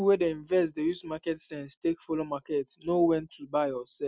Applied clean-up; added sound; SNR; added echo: none; none; none; none.